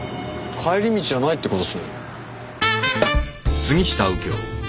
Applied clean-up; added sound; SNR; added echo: none; none; none; none.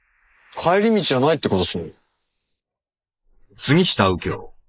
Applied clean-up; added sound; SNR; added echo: neural mask model Resemble Enhance denoiser.